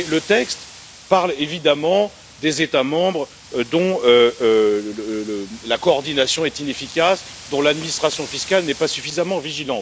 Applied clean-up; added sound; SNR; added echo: none; Wind; 19 dB; none.